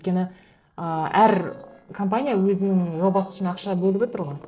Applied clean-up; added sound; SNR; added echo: neural separator model SepFormer DNS4.